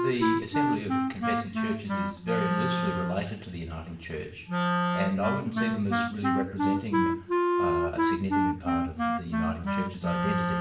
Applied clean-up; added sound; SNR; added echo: none; Wind instrument, woodwind instrument; -5 dB; reverberation time 0.7 s.